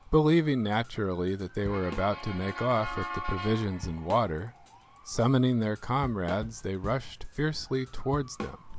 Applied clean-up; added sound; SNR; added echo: none; Drum / Drum kit + Motor vehicle (road) / Siren; 13 dB; none.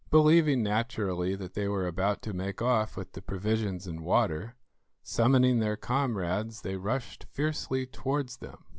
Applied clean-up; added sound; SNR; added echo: none; none; none; none.